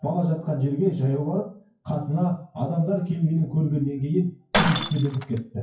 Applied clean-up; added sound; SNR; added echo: classical method WPE with log-MMSE.